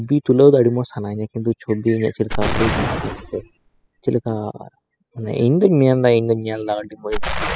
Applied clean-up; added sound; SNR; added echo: classical method spectral subtraction.